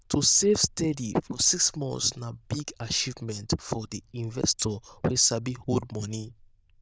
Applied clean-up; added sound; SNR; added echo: neural diffusion model UNIVERSE++.